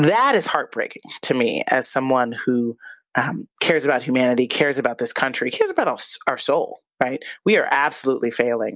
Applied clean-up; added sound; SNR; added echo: none; none; none; none.